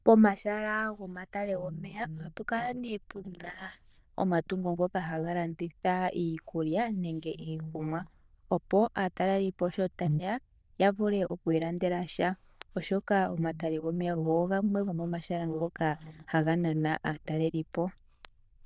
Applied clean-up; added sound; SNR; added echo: neural diffusion model UNIVERSE++.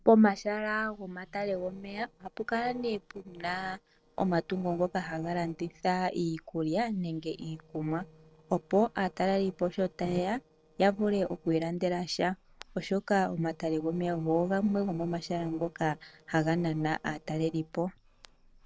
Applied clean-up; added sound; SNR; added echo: neural separator model SepFormer DNS4.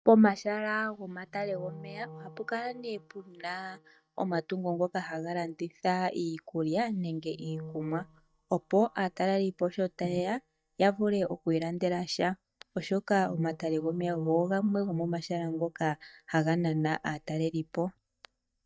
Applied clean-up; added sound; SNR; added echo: neural mask model DeepFilterNet 3.